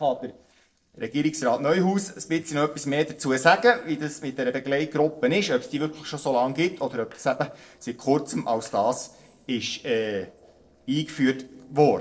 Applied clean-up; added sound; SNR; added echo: neural separator model SepFormer DNS4.